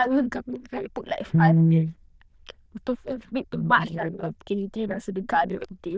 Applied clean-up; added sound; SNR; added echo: neural diffusion model UNIVERSE++.